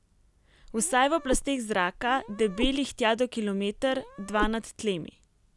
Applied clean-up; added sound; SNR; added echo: none; Meow; 8 dB; none.